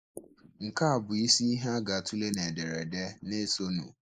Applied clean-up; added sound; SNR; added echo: neural mask model Resemble Enhance denoiser.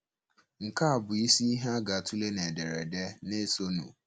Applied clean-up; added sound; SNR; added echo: none; none; none; none.